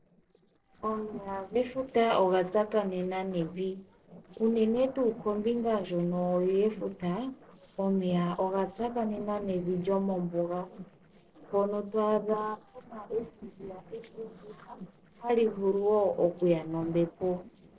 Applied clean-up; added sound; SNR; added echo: neural separator model SepFormer DNS4.